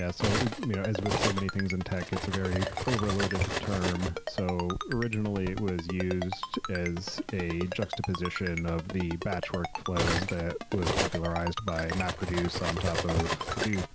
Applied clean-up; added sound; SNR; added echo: none; Cutlery, silverware + Ringtone; 2 dB; none.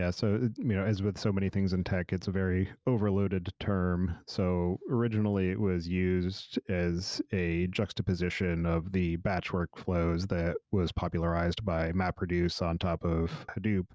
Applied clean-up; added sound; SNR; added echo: none; none; none; none.